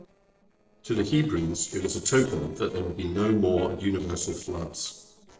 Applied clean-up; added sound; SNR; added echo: neural separator model SepFormer DNS4.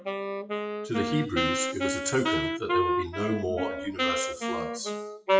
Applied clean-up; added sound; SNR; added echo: classical method WPE with log-MMSE.